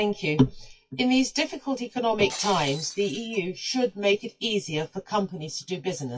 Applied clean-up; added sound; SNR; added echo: classical method WPE with log-MMSE.